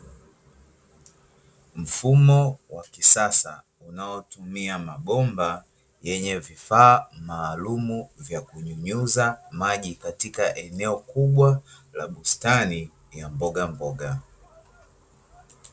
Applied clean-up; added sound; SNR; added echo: none; none; none; none.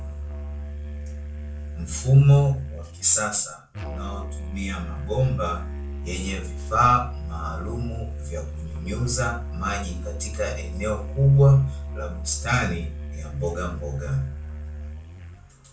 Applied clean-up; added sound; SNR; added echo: none; Musical instrument; 8 dB; reverberation time 0.3 s.